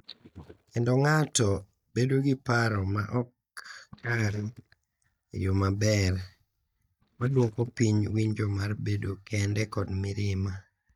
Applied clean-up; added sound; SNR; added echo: neural mask model DeepFilterNet 3.